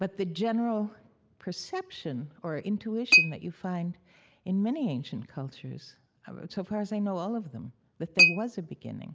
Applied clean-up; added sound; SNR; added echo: none; Chink, clink; -1 dB; none.